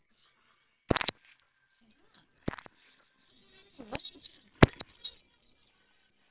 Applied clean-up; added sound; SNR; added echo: neural separator model SepFormer WHAMR!.